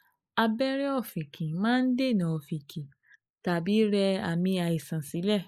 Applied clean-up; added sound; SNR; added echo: neural mask model Resemble Enhance denoiser.